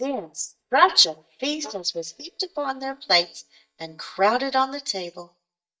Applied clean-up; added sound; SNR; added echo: neural mask model DeepFilterNet 3.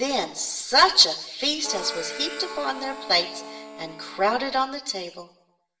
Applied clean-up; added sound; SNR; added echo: none; Harmonica; 12 dB; reverberation time 0.8 s.